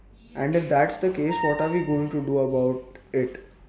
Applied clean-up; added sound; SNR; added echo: none; Squeak; 8 dB; none.